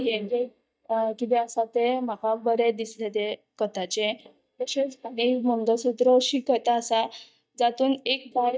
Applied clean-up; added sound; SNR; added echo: neural mask model DeepFilterNet 3.